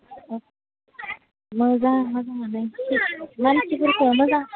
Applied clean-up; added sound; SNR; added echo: none; none; none; none.